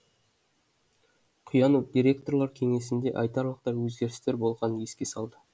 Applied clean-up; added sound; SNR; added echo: none; none; none; none.